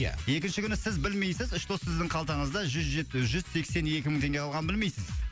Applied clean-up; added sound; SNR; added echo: none; none; none; none.